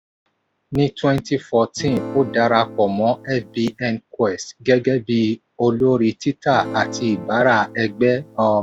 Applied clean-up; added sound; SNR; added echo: none; Acoustic guitar / Strum; 13 dB; none.